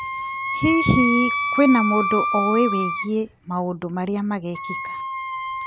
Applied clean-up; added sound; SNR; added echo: none; Wind instrument, woodwind instrument; 3 dB; none.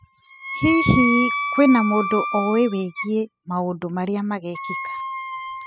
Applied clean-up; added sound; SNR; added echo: classical method spectral subtraction.